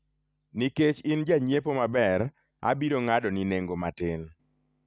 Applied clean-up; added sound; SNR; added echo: none; none; none; none.